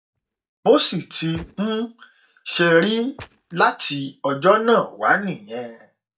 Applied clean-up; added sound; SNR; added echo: neural mask model DeepFilterNet 3.